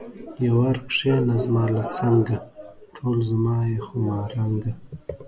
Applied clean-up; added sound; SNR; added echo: none; none; none; none.